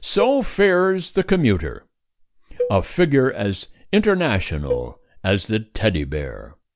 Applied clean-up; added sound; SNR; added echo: none; Cowbell; 11 dB; none.